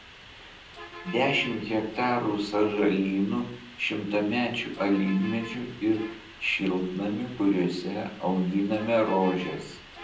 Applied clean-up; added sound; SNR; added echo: none; Bus; 17 dB; reverberation time 0.6 s.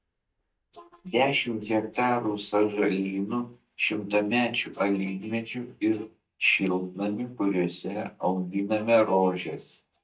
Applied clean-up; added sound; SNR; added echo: neural mask model DeepFilterNet 3.